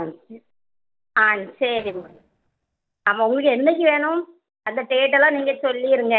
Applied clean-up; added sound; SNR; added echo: neural mask model DeepFilterNet 3.